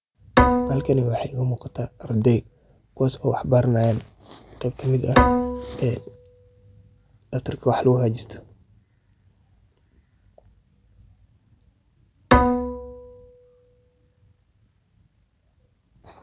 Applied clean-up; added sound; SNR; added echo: none; Bowed string instrument; -3 dB; none.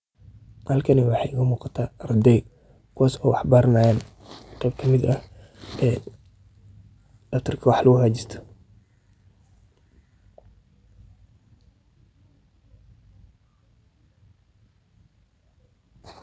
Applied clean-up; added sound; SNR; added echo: none; none; none; none.